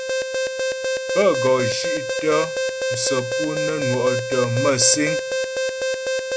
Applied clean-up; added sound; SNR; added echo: none; Alarm; 0 dB; none.